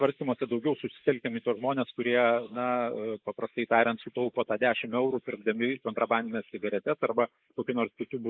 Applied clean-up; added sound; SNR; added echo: neural mask model Resemble Enhance denoiser.